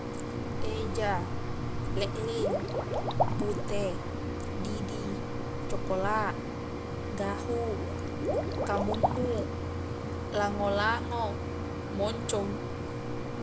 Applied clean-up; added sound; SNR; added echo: none; Liquid + Mechanisms; -3 dB; none.